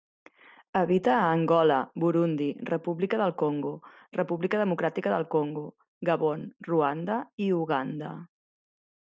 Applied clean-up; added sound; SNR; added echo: none; none; none; none.